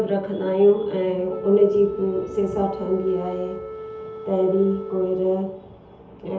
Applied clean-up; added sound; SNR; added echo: none; Wind instrument, woodwind instrument; 14 dB; reverberation time 0.8 s.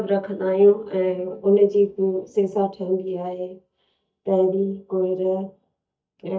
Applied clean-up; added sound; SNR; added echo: neural mask model DeepFilterNet 3.